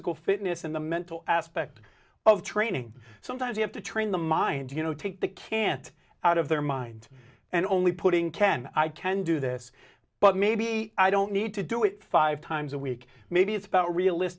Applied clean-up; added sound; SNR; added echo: none; none; none; none.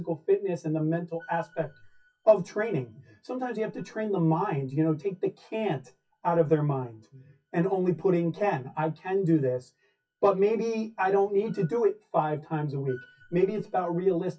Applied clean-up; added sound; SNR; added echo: classical method WPE with log-MMSE.